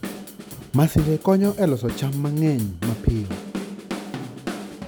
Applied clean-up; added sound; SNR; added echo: none; Drum / Drum kit; 11 dB; none.